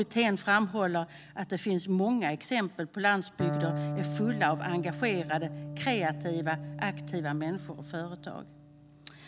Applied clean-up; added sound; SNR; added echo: none; Electric guitar; 8 dB; none.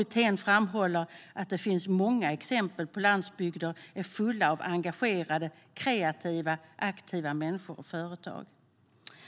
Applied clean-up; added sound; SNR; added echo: none; none; none; none.